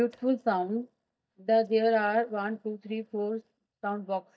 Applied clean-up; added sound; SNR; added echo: neural mask model DeepFilterNet 3.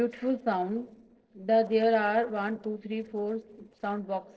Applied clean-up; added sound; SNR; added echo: neural separator model SepFormer DNS4.